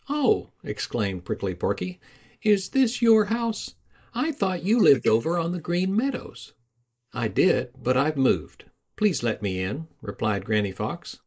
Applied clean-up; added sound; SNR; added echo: neural mask model Resemble Enhance denoiser.